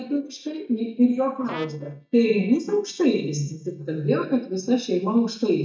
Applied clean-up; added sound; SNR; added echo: neural mask model DeepFilterNet 3.